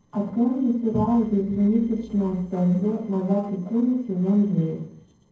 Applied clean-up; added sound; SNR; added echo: neural separator model SepFormer DNS4.